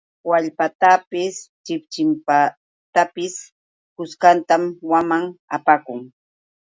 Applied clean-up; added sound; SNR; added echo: none; none; none; none.